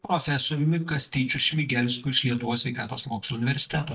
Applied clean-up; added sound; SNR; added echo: neural mask model DeepFilterNet 3.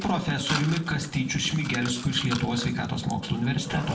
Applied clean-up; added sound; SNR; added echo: none; Mechanisms; 12 dB; reverberation time 0.5 s.